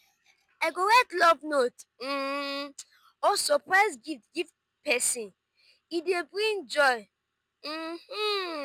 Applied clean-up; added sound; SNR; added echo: none; none; none; none.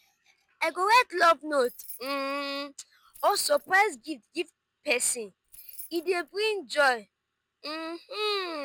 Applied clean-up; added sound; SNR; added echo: none; Keys jangling; 19 dB; none.